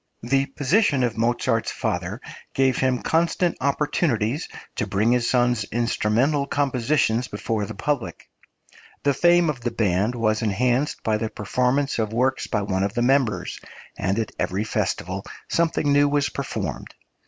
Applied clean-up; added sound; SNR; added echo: none; none; none; none.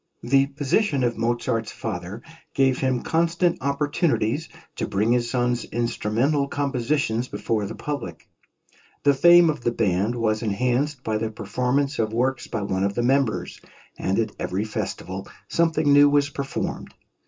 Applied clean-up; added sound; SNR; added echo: none; none; none; reverberation time 0.2 s.